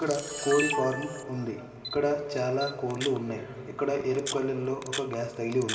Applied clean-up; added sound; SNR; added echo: none; Camera; 9 dB; reverberation time 2.1 s.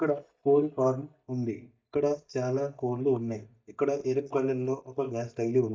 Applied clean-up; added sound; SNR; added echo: neural mask model DeepFilterNet 3.